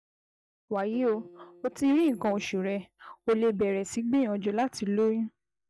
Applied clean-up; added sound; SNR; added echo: neural mask model DeepFilterNet 3.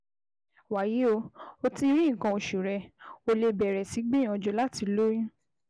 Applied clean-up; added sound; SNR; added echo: none; none; none; none.